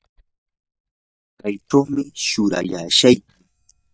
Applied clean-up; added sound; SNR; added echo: neural mask model DeepFilterNet 3.